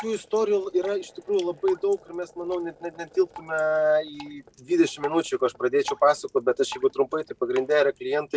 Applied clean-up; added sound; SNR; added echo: none; Drip; 19 dB; none.